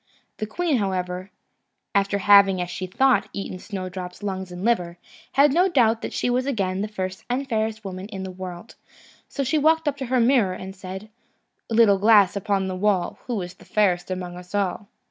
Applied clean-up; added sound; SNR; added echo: none; none; none; none.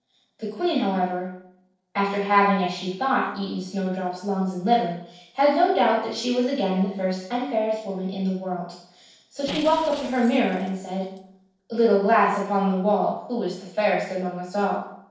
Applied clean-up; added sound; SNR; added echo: neural separator model SepFormer DNS4.